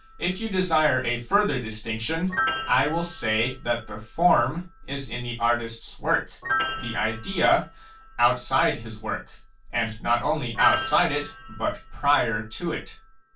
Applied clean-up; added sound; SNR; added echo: none; Piano; 10 dB; reverberation time 0.2 s.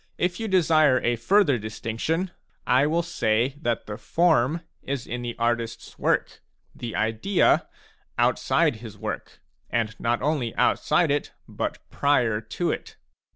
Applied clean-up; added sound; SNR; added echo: none; none; none; none.